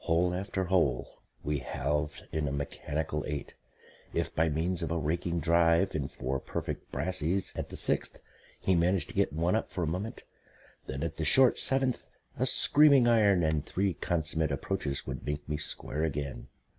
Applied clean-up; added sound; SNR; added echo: none; none; none; none.